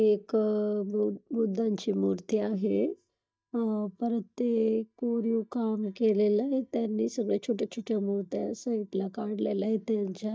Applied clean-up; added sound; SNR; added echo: neural mask model DeepFilterNet 3.